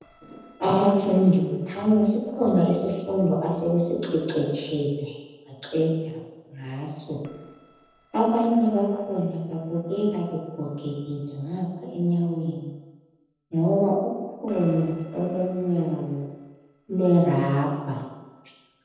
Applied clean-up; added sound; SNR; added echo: neural separator model SepFormer DNS4.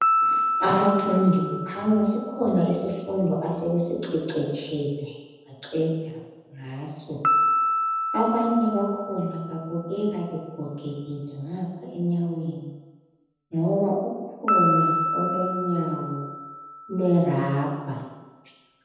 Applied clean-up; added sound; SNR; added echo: none; Piano; 3 dB; reverberation time 1.1 s.